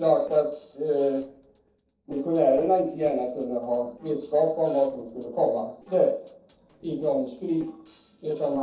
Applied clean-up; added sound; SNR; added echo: neural separator model SepFormer DNS4.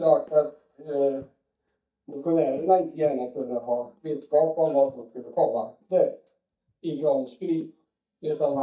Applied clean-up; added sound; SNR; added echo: neural mask model DeepFilterNet 3.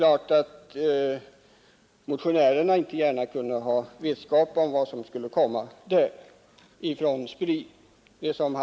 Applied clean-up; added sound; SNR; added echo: none; none; none; none.